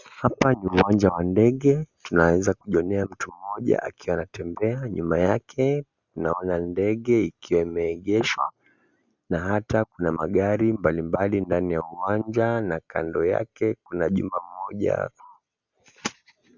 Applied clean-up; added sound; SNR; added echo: none; none; none; none.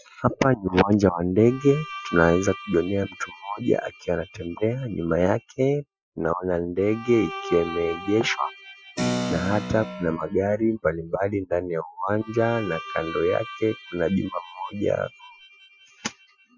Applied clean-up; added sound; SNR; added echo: classical method Wiener filter.